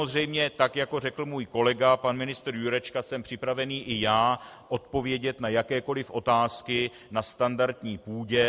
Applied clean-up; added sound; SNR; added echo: none; none; none; none.